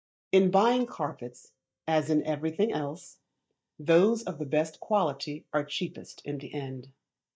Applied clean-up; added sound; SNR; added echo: neural mask model DeepFilterNet 3.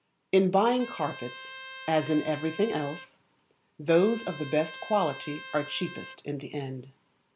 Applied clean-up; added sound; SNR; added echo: none; Trumpet; 15 dB; none.